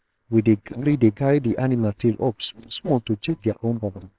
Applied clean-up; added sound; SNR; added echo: neural separator model SepFormer WHAMR!.